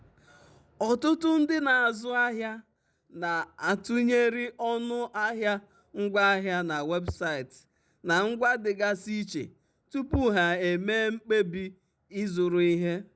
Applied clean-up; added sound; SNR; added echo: none; none; none; none.